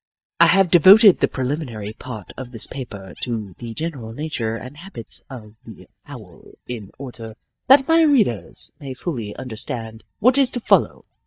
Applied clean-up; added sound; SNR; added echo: neural mask model DeepFilterNet 3.